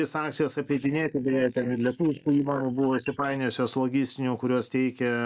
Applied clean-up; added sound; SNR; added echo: neural mask model Resemble Enhance denoiser.